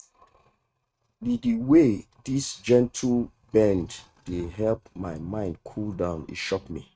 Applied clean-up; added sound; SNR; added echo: neural mask model RNNoise.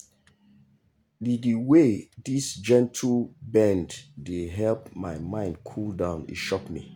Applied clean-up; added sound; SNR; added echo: none; none; none; none.